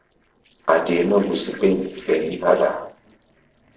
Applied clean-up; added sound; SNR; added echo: neural separator model SepFormer DNS4.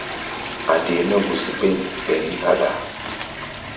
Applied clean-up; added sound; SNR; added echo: none; Toilet flush; 7 dB; reverberation time 0.7 s.